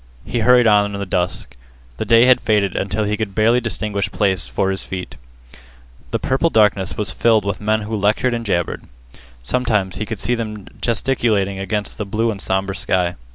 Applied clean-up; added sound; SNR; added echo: none; none; none; none.